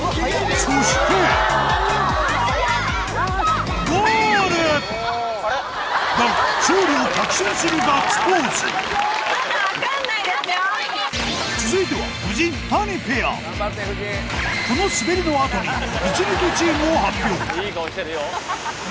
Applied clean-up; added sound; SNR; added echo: none; none; none; none.